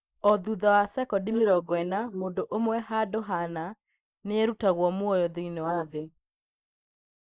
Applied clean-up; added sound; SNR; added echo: neural mask model Resemble Enhance denoiser.